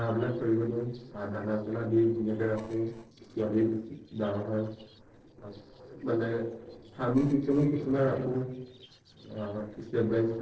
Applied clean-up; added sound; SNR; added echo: neural separator model SepFormer DNS4.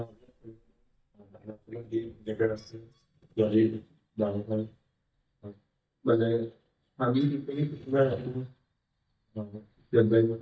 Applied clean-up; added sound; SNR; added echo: neural mask model DeepFilterNet 3.